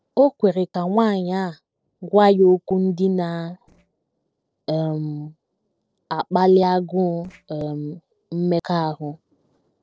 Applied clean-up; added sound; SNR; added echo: neural separator model SepFormer DNS4.